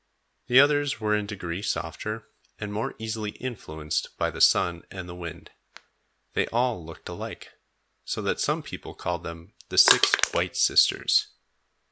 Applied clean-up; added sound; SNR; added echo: none; Crushing; -5 dB; none.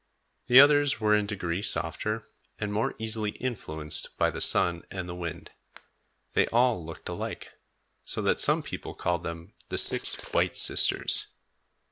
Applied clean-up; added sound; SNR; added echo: neural separator model SepFormer DNS4.